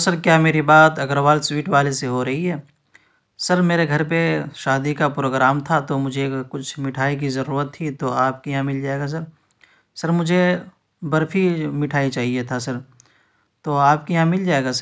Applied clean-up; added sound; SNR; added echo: none; none; none; none.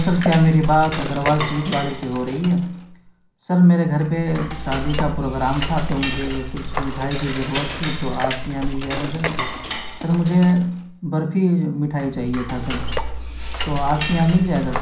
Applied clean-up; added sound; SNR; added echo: none; Cutlery, silverware / Dishes, pots, and pans; 6 dB; reverberation time 0.6 s.